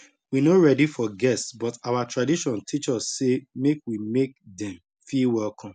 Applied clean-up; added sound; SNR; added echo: none; none; none; none.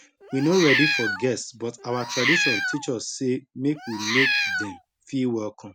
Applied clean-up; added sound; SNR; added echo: none; Meow; 0 dB; none.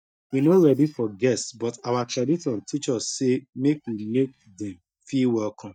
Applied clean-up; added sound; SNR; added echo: neural mask model DeepFilterNet 3.